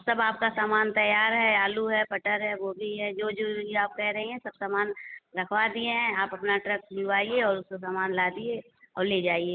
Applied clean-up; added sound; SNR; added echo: none; none; none; none.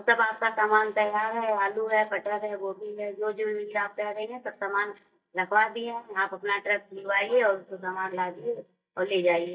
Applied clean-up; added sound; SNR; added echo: neural mask model DeepFilterNet 3.